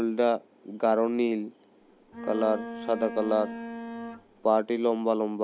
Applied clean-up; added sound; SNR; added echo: none; Bowed string instrument; 10 dB; none.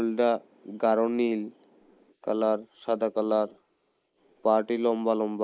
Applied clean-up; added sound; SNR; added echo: neural mask model Resemble Enhance denoiser.